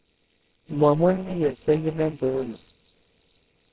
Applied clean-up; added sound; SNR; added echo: neural separator model SepFormer WHAMR!.